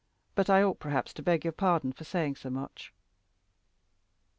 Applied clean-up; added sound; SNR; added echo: none; none; none; none.